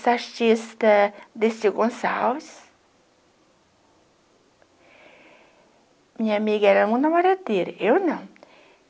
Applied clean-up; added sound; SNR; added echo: none; none; none; none.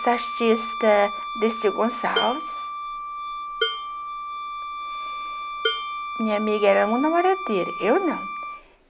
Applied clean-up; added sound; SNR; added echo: none; Wind instrument, woodwind instrument + Dishes, pots, and pans; 5 dB; none.